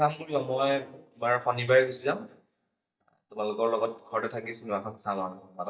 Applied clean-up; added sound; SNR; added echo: neural mask model DeepFilterNet 3.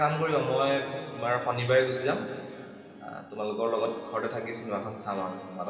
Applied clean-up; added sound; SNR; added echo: none; Harp; 17 dB; reverberation time 2.5 s.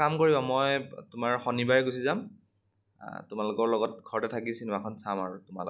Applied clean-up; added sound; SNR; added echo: none; none; none; none.